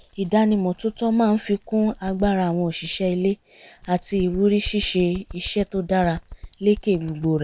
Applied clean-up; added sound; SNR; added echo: none; Bird; 18 dB; none.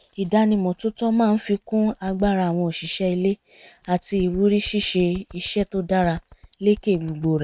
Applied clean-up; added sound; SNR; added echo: neural mask model RNNoise.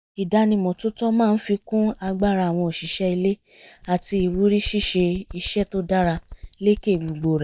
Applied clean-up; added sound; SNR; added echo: neural mask model DeepFilterNet 3.